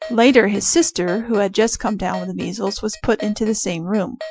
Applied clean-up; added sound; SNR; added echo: classical method Wiener filter.